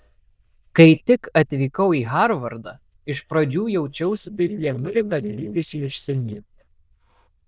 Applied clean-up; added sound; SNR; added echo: neural diffusion model UNIVERSE++.